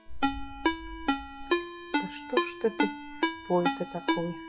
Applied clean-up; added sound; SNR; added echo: classical method log-MMSE.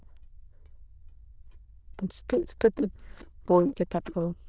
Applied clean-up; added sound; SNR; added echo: neural diffusion model UNIVERSE++.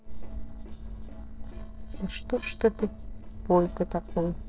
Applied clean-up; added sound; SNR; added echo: neural separator model SepFormer DNS4.